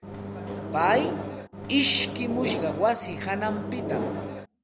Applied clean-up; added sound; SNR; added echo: none; Microwave oven; 5 dB; none.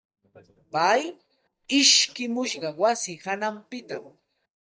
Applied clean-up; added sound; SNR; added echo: neural mask model DeepFilterNet 3.